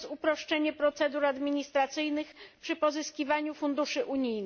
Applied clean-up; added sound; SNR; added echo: none; none; none; none.